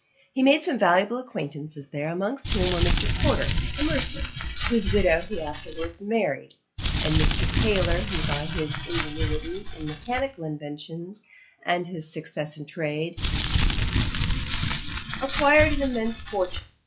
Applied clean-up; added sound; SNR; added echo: classical method log-MMSE.